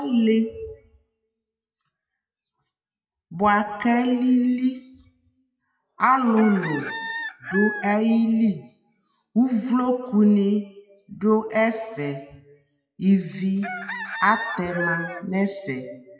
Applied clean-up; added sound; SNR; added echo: classical method WPE with log-MMSE.